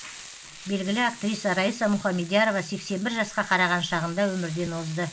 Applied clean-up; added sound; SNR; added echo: none; Frying (food); 17 dB; none.